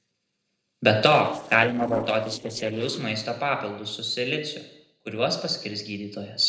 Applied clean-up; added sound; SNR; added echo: neural separator model SepFormer DNS4.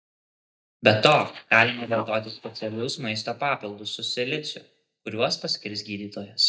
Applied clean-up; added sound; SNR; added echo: neural mask model DeepFilterNet 3.